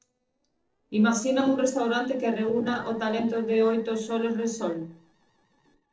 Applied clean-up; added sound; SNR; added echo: neural separator model SepFormer DNS4.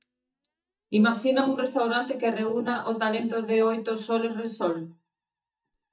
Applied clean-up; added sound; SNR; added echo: neural mask model DeepFilterNet 3.